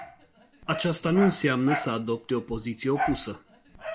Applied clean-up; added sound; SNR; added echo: none; Dog; 9 dB; none.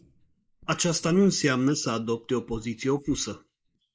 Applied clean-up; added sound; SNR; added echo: neural mask model Resemble Enhance denoiser.